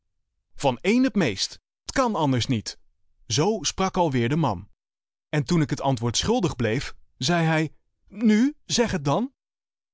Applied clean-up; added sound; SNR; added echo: none; none; none; none.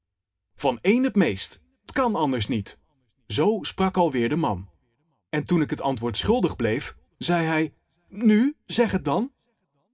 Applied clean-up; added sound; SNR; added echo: none; none; none; reverberation time 0.3 s.